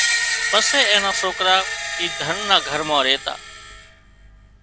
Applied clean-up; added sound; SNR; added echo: none; Screech; 4 dB; none.